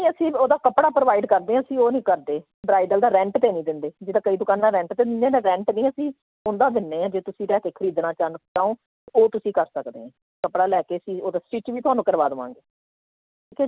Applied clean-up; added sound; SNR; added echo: none; none; none; none.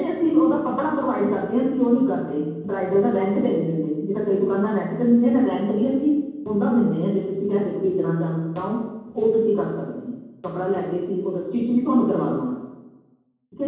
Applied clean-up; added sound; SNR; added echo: none; none; none; reverberation time 1.2 s.